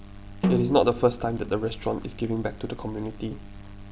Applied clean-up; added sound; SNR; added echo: none; Snare drum; 4 dB; none.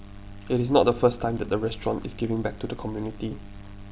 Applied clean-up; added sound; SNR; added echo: none; none; none; none.